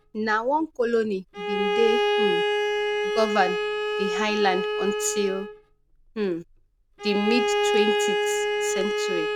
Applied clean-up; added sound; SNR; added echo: none; Bowed string instrument; -1 dB; none.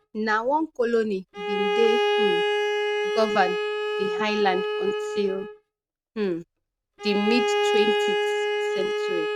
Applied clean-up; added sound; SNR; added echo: neural mask model RNNoise.